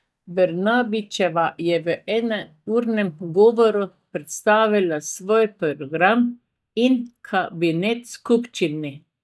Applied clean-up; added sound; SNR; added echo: neural mask model DeepFilterNet 3.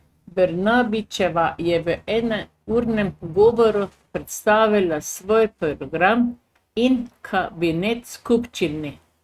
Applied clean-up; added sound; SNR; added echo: neural mask model RNNoise.